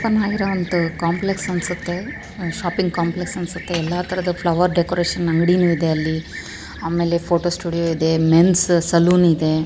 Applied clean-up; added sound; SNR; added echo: none; Fixed-wing aircraft, airplane + Cutlery, silverware; 14 dB; none.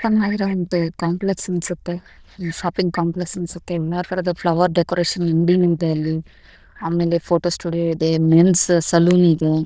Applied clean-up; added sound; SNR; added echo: neural diffusion model UNIVERSE++.